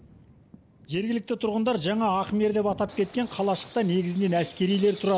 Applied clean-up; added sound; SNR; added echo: none; none; none; none.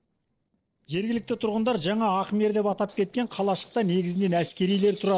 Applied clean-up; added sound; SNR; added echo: neural separator model SepFormer DNS4.